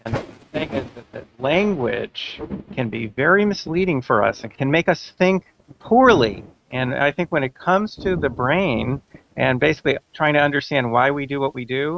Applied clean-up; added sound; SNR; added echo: neural mask model RNNoise.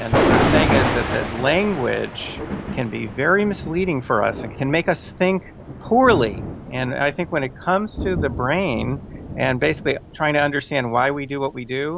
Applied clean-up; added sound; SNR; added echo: none; Thunder; 4 dB; none.